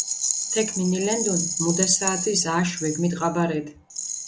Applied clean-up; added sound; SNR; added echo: none; Rattle; 4 dB; none.